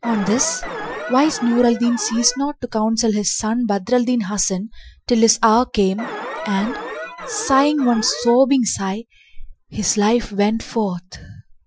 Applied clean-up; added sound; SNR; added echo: classical method Wiener filter.